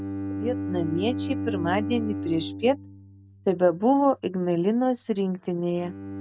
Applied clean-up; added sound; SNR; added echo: none; Bowed string instrument; 7 dB; none.